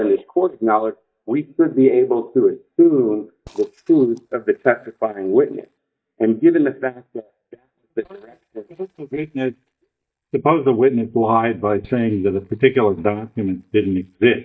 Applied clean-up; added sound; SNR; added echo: neural mask model DeepFilterNet 3.